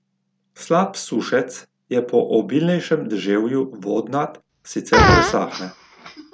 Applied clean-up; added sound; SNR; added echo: none; Fart; -1 dB; none.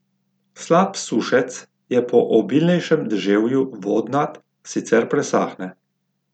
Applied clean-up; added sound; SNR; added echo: none; none; none; none.